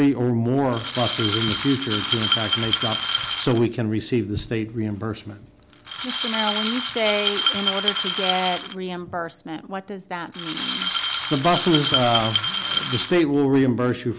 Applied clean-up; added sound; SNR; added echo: none; Glass; 2 dB; none.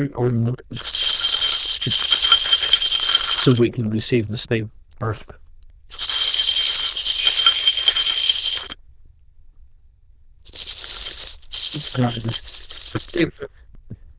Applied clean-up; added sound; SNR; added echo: neural diffusion model UNIVERSE++.